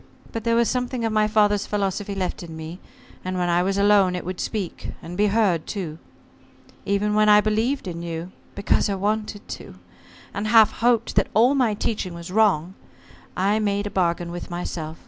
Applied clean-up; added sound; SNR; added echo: none; none; none; none.